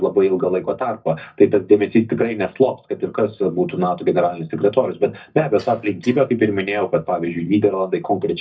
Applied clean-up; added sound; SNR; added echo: neural mask model DeepFilterNet 3.